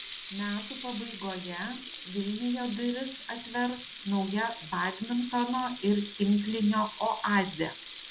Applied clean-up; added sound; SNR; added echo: none; Sink (filling or washing) / Water tap, faucet; 12 dB; none.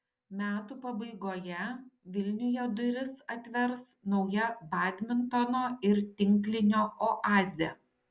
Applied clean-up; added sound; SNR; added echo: none; none; none; none.